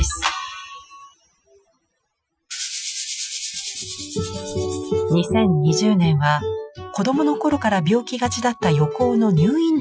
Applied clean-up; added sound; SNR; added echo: classical method Wiener filter.